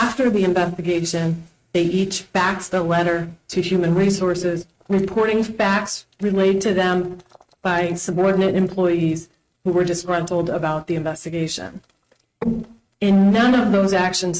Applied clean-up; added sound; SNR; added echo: neural mask model RNNoise.